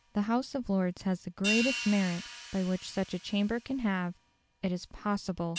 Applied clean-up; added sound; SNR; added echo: none; Hi-hat; 10 dB; none.